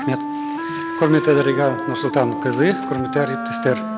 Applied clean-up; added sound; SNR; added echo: none; Wind instrument, woodwind instrument; 5 dB; none.